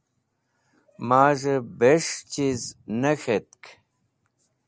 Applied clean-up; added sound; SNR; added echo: none; none; none; none.